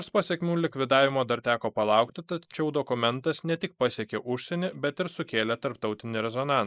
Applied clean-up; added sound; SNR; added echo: neural mask model Resemble Enhance denoiser.